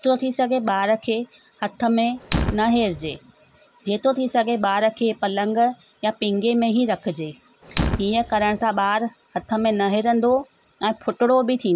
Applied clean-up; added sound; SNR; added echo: none; Fire; 13 dB; none.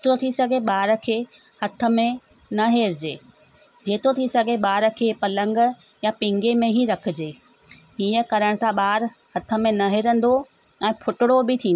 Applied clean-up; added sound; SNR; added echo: none; none; none; none.